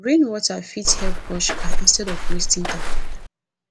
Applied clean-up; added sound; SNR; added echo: none; Walk, footsteps; -4 dB; none.